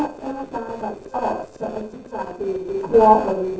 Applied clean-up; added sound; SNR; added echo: neural separator model SepFormer DNS4.